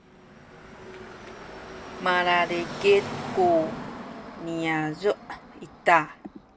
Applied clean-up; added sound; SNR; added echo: none; Car passing by / Traffic noise, roadway noise; 12 dB; none.